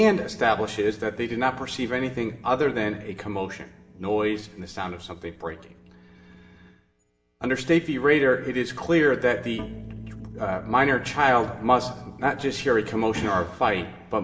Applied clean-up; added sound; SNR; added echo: none; Organ; 16 dB; reverberation time 0.8 s.